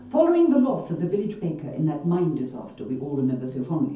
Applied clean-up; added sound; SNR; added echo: none; none; none; reverberation time 0.5 s.